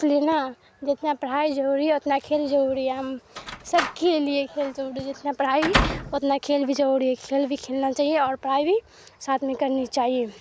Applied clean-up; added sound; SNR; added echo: none; Slam; 6 dB; none.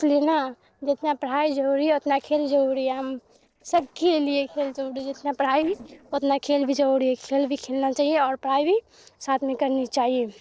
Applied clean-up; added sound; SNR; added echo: neural separator model SepFormer DNS4.